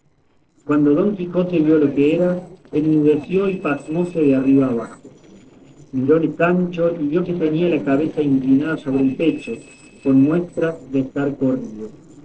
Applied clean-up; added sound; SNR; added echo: neural separator model SepFormer DNS4.